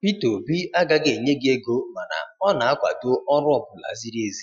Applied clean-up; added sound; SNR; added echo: classical method Wiener filter.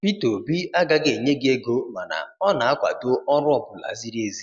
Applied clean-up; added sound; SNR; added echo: none; none; none; none.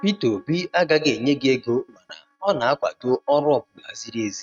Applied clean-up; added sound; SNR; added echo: neural mask model RNNoise.